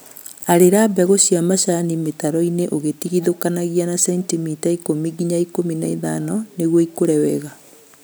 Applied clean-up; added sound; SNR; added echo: none; none; none; none.